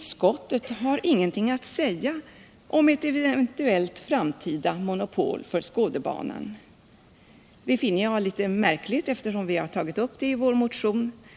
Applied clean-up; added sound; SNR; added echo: none; none; none; none.